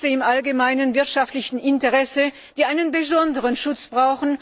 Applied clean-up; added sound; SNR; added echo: neural mask model Resemble Enhance denoiser.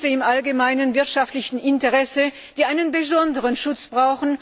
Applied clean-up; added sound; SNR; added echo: none; none; none; none.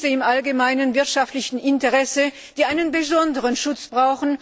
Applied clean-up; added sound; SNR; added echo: neural separator model SepFormer DNS4.